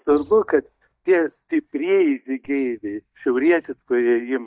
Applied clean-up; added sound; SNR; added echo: neural mask model DeepFilterNet 3.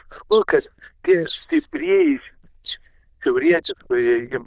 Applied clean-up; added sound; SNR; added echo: neural diffusion model UNIVERSE++.